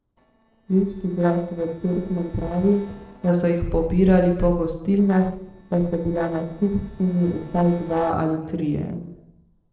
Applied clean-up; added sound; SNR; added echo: neural separator model SepFormer DNS4.